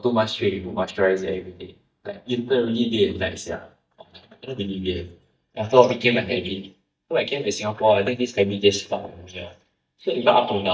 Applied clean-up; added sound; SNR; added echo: neural mask model DeepFilterNet 3.